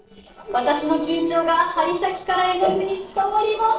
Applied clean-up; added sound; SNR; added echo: neural separator model SepFormer DNS4.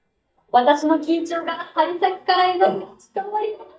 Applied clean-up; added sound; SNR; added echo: neural mask model DeepFilterNet 3.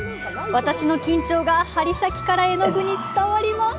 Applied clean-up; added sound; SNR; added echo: none; none; none; none.